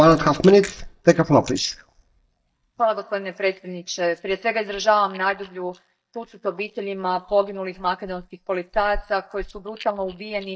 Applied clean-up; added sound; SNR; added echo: neural mask model DeepFilterNet 3.